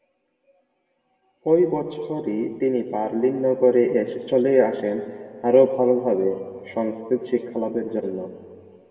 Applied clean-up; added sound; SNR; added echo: none; none; none; reverberation time 1.8 s.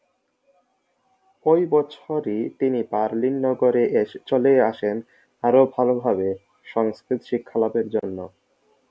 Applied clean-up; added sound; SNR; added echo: none; none; none; none.